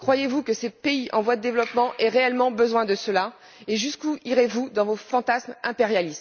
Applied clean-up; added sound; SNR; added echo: none; none; none; none.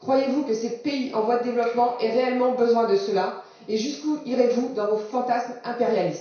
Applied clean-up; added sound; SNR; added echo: none; none; none; reverberation time 0.6 s.